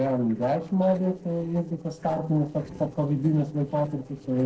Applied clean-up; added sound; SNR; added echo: neural separator model SepFormer DNS4.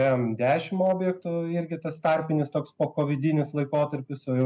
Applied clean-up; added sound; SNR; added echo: none; none; none; none.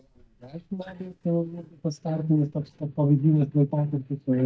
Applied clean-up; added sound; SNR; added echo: neural mask model DeepFilterNet 3.